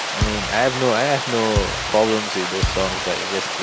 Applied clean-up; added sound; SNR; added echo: none; Water + Thump, thud; 2 dB; none.